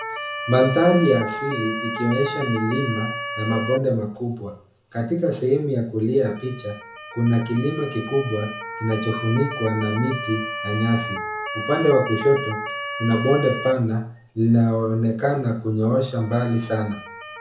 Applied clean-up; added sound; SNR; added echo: none; Motor vehicle (road) / Siren; 10 dB; reverberation time 0.6 s.